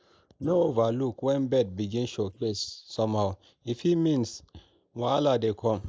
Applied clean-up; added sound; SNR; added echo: neural mask model Resemble Enhance denoiser.